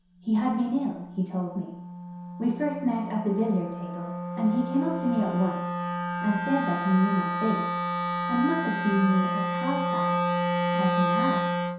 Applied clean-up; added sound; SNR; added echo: none; Wind instrument, woodwind instrument; 1 dB; reverberation time 0.7 s.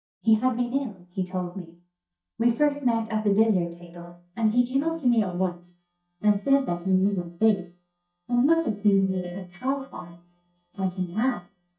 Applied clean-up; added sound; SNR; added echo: neural mask model DeepFilterNet 3.